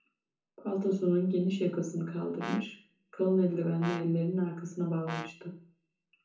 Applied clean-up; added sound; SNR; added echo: none; Brass instrument; 12 dB; reverberation time 0.7 s.